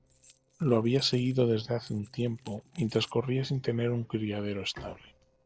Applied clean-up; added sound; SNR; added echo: neural separator model SepFormer DNS4.